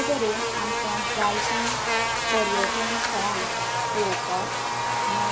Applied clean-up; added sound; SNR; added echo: none; Buzz; -5 dB; reverberation time 0.3 s.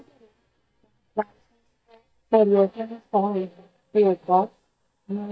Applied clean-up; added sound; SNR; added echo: neural mask model DeepFilterNet 3.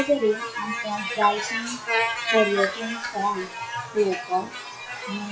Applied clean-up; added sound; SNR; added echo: classical method WPE with log-MMSE.